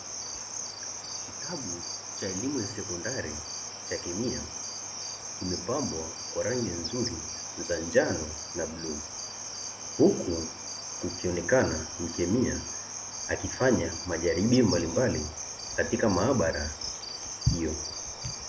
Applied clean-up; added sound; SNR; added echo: none; Cricket; 7 dB; none.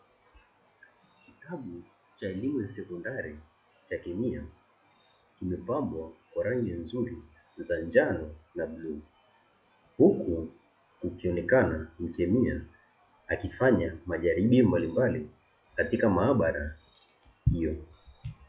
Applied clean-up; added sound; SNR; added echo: classical method log-MMSE.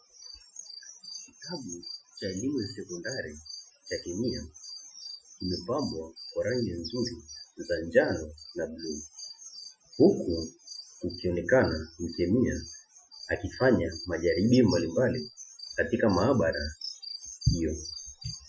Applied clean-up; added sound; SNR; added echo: classical method Wiener filter.